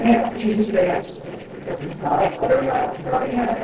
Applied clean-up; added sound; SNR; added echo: neural separator model SepFormer DNS4.